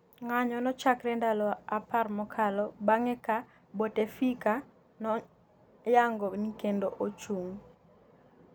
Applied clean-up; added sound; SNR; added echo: none; none; none; none.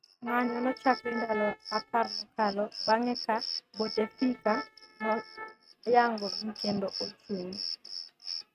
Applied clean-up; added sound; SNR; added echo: neural mask model RNNoise.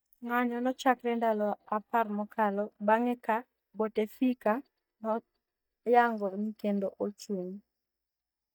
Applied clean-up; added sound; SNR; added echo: neural mask model DeepFilterNet 3.